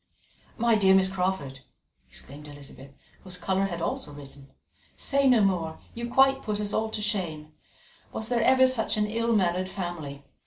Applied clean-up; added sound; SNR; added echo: none; none; none; none.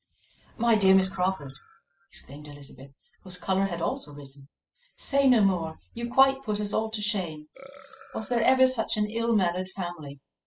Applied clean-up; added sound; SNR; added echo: classical method spectral subtraction.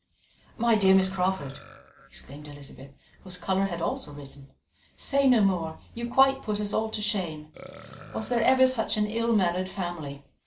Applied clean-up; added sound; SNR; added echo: none; Burping, eructation; 20 dB; none.